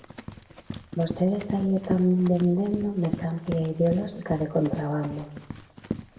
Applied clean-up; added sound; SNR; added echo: none; Run; 10 dB; reverberation time 0.8 s.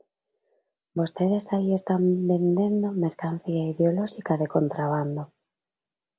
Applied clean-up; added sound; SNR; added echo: none; none; none; none.